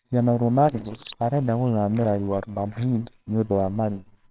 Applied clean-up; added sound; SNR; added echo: neural separator model SepFormer WHAMR!.